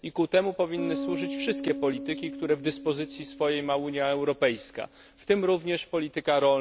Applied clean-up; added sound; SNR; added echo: none; Bass guitar; 11 dB; none.